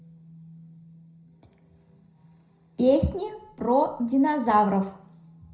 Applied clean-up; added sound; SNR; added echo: none; none; none; reverberation time 0.4 s.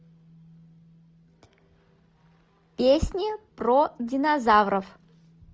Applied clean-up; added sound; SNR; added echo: none; none; none; none.